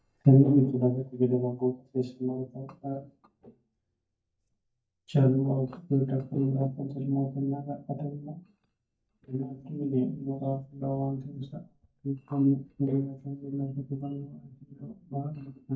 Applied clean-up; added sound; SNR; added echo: neural mask model DeepFilterNet 3.